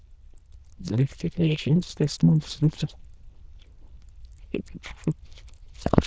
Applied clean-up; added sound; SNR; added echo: neural diffusion model UNIVERSE++.